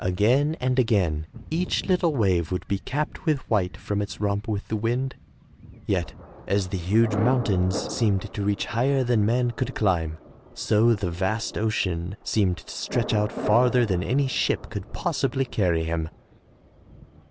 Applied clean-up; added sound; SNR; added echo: none; Thunder; 14 dB; none.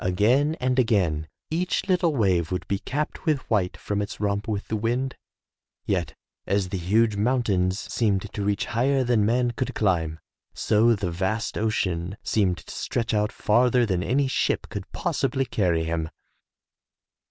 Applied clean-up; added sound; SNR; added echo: none; none; none; none.